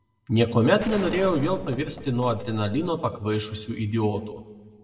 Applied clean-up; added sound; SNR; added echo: none; Gunshot, gunfire; 13 dB; reverberation time 1.5 s.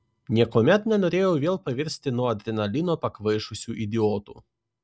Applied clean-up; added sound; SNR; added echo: none; none; none; none.